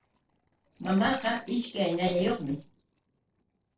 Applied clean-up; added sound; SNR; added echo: neural separator model SepFormer DNS4.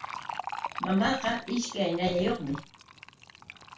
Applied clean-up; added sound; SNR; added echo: none; Fill (with liquid); 10 dB; reverberation time 0.2 s.